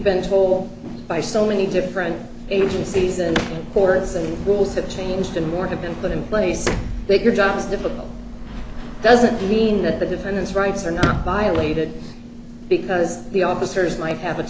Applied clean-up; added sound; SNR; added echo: none; Sliding door; 11 dB; none.